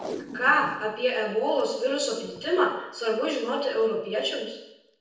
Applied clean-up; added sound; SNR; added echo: neural separator model SepFormer DNS4.